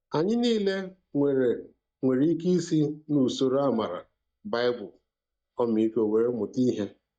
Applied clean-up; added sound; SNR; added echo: neural mask model DeepFilterNet 3.